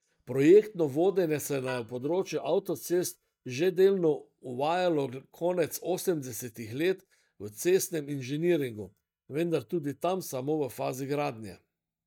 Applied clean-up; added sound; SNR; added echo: neural mask model DeepFilterNet 3.